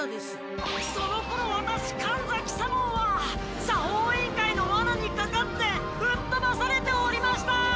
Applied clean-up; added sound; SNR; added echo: none; none; none; none.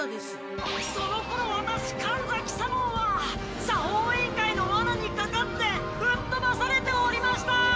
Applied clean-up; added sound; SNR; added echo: none; none; none; reverberation time 1.9 s.